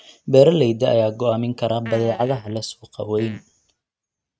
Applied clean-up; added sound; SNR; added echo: neural mask model RNNoise.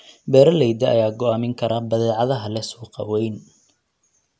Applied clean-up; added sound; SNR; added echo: none; none; none; none.